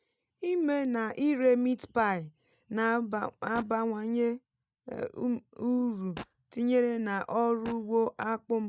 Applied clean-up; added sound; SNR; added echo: neural mask model DeepFilterNet 3.